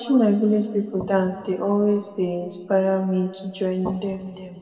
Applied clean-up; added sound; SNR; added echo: none; none; none; reverberation time 1.8 s.